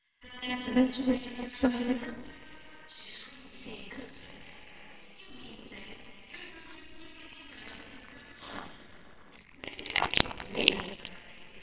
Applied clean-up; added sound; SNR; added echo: neural separator model SepFormer WHAMR!.